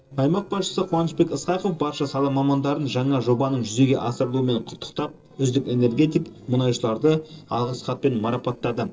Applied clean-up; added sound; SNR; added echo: neural separator model SepFormer DNS4.